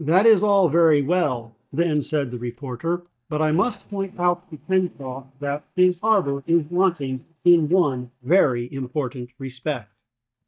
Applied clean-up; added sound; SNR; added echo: neural mask model DeepFilterNet 3.